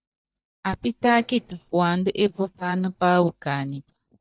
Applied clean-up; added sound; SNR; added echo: neural mask model DeepFilterNet 3.